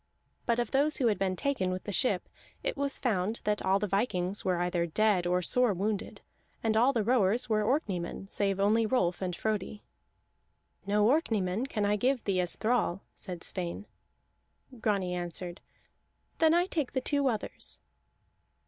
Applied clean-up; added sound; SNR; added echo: none; none; none; none.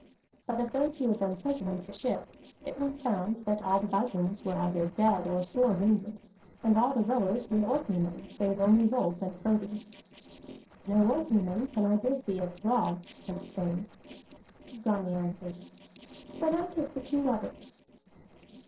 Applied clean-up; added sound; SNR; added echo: neural separator model SepFormer DNS4.